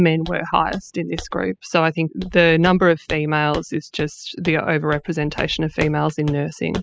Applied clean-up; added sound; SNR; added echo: classical method spectral subtraction.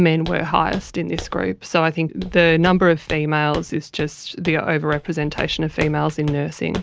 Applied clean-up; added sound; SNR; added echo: none; Walk, footsteps; 16 dB; none.